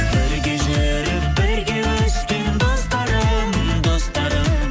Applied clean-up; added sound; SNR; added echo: none; none; none; none.